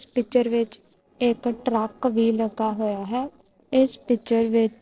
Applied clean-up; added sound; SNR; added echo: neural separator model SepFormer DNS4.